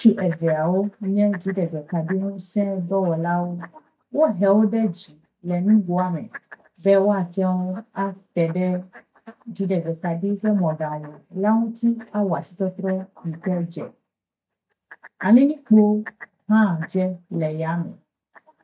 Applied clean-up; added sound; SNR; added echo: neural mask model DeepFilterNet 3.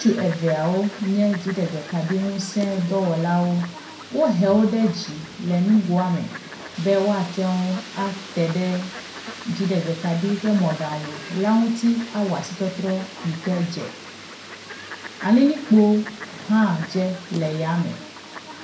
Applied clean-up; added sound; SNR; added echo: none; Fowl; 15 dB; reverberation time 0.4 s.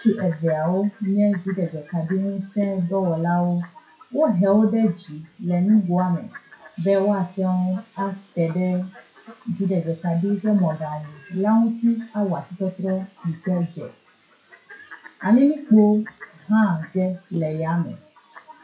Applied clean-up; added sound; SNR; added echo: classical method WPE with log-MMSE.